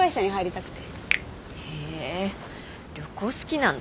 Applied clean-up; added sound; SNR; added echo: none; Finger snapping; 7 dB; none.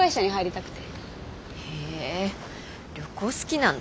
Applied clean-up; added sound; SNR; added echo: none; none; none; none.